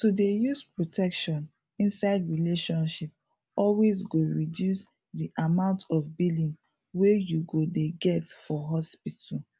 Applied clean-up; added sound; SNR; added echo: none; none; none; none.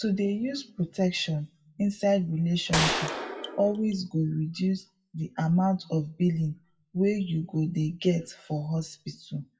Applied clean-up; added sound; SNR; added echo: classical method WPE with log-MMSE.